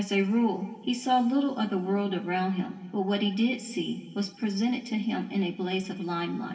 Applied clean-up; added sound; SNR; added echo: none; none; none; reverberation time 2.0 s.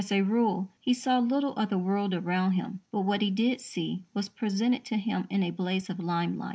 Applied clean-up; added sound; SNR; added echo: none; none; none; none.